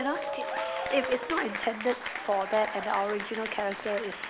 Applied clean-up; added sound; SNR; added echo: none; Applause / Cheering; 5 dB; none.